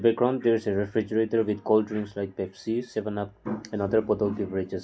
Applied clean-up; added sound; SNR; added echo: none; none; none; none.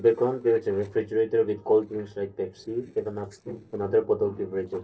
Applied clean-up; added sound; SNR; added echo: neural separator model SepFormer DNS4.